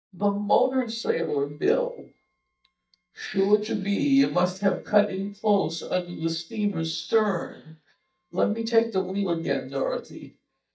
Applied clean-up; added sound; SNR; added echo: neural mask model DeepFilterNet 3.